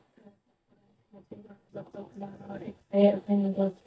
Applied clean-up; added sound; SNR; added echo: neural mask model DeepFilterNet 3.